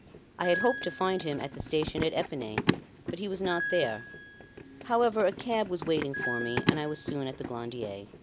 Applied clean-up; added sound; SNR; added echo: none; Piano + Run; 5 dB; none.